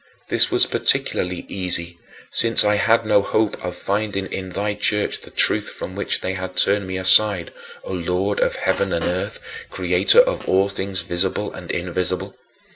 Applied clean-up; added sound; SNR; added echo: none; Fart; 15 dB; none.